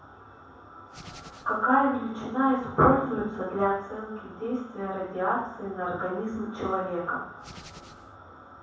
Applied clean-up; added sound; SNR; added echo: none; Hands; 20 dB; reverberation time 0.7 s.